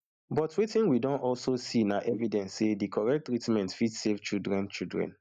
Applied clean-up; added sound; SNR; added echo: neural mask model Resemble Enhance denoiser.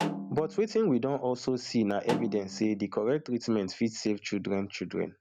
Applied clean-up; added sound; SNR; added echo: none; Snare drum; 10 dB; none.